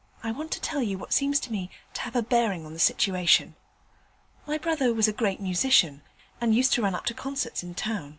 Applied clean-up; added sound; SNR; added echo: none; none; none; none.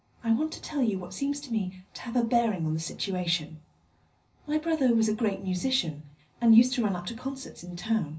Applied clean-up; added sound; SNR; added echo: none; none; none; reverberation time 0.4 s.